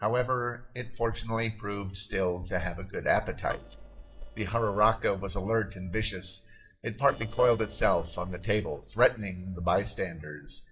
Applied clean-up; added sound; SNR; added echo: neural separator model SepFormer DNS4.